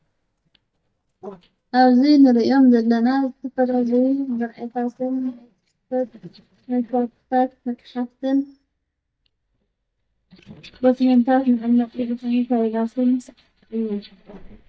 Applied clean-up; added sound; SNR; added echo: neural mask model DeepFilterNet 3.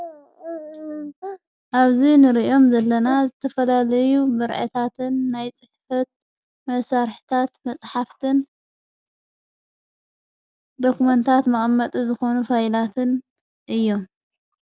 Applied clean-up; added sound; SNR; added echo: none; none; none; none.